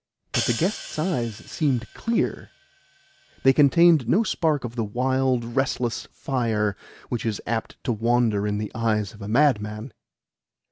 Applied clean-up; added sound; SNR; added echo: none; Hi-hat; 12 dB; none.